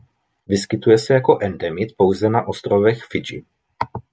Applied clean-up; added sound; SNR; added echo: none; none; none; none.